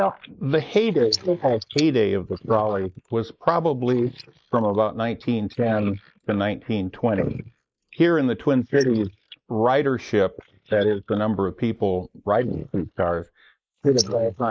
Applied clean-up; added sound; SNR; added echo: neural mask model Resemble Enhance denoiser.